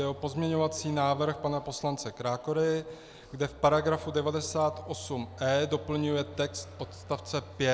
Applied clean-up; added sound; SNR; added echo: none; Telephone; 19 dB; none.